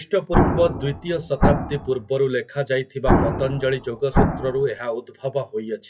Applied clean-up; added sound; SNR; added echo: classical method WPE with log-MMSE.